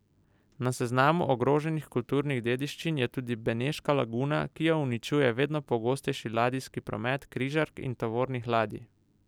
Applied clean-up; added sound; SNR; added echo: none; none; none; none.